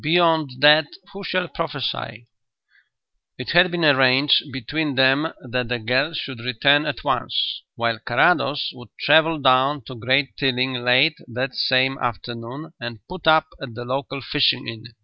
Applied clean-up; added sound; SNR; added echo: none; none; none; none.